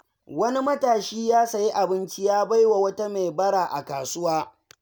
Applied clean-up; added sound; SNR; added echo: none; none; none; none.